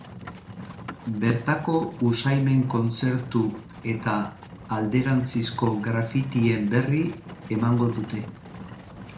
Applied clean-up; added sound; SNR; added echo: none; Livestock, farm animals, working animals; 15 dB; reverberation time 0.4 s.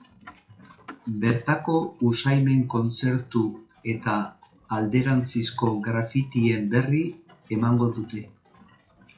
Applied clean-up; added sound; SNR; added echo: classical method WPE with log-MMSE.